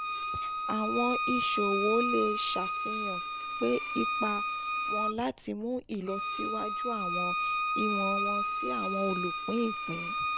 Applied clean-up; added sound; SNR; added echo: none; Bowed string instrument; -1 dB; none.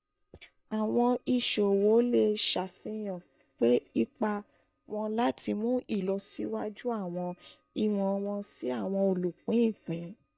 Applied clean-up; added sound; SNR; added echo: neural mask model DeepFilterNet 3.